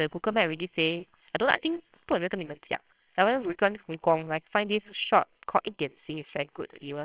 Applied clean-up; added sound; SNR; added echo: neural separator model SepFormer WHAMR!.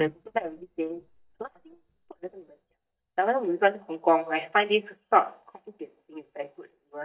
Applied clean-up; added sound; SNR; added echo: neural mask model DeepFilterNet 3.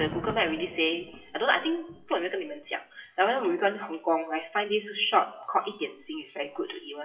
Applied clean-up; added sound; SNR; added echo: classical method WPE with log-MMSE.